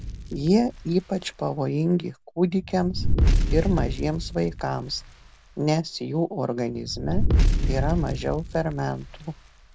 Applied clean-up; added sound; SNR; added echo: none; Fire; 0 dB; none.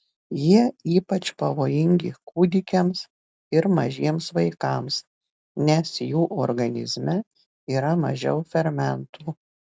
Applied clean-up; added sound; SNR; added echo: none; none; none; none.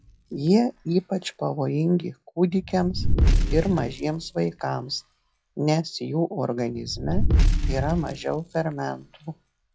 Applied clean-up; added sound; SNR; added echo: classical method log-MMSE.